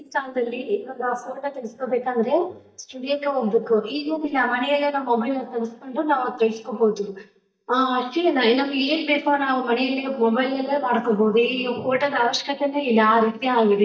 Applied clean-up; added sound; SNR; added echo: neural mask model DeepFilterNet 3.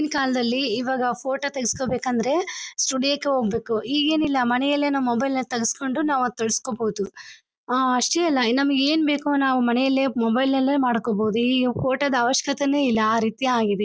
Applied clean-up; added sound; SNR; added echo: none; none; none; none.